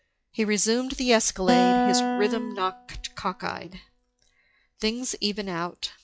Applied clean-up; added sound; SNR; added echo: classical method log-MMSE.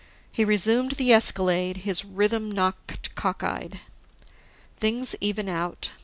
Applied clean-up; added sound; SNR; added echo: none; none; none; none.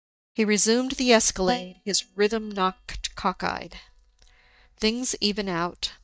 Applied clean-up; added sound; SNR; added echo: neural mask model DeepFilterNet 3.